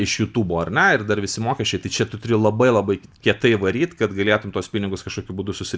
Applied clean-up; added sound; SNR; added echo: none; none; none; none.